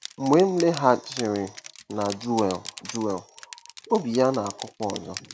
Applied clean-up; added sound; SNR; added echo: none; Crushing; 14 dB; none.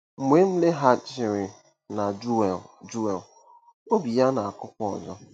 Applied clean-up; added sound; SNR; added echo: none; none; none; none.